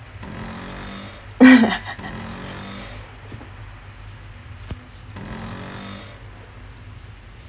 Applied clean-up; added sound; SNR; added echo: none; Cupboard open or close; 14 dB; none.